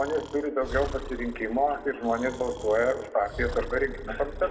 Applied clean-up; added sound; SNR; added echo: none; Breathing; 11 dB; reverberation time 1.6 s.